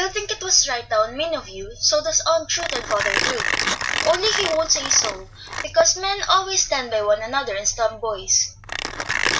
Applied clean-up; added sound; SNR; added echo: none; Mechanisms; 6 dB; none.